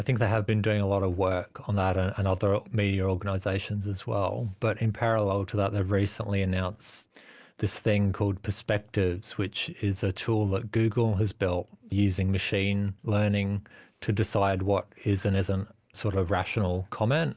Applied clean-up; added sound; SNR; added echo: none; none; none; none.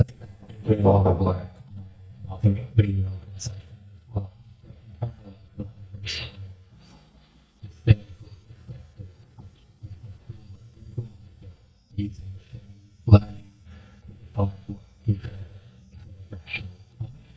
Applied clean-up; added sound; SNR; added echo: neural mask model DeepFilterNet 3.